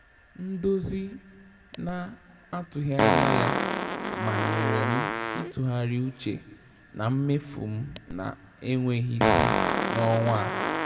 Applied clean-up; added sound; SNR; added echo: none; Fart; 0 dB; reverberation time 1.5 s.